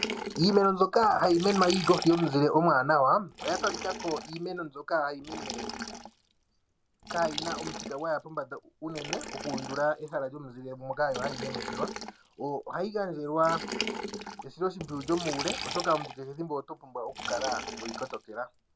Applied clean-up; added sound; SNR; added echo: none; Liquid; 10 dB; none.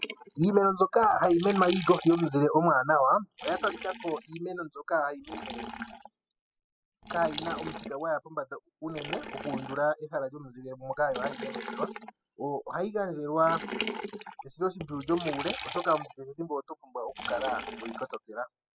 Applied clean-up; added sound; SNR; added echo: classical method spectral subtraction.